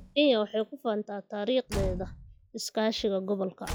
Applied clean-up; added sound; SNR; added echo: classical method log-MMSE.